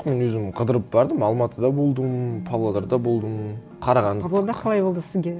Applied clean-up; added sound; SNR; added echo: none; none; none; none.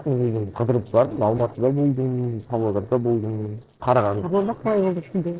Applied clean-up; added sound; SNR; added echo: neural separator model SepFormer DNS4.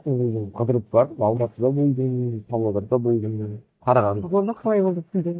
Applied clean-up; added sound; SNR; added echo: neural mask model DeepFilterNet 3.